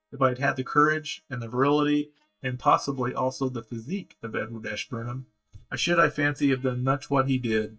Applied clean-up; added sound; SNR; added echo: neural mask model DeepFilterNet 3.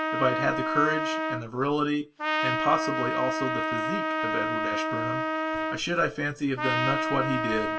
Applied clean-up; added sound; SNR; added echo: none; Trumpet; -1 dB; reverberation time 0.2 s.